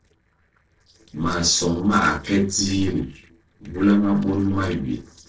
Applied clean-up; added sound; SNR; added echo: neural separator model SepFormer DNS4.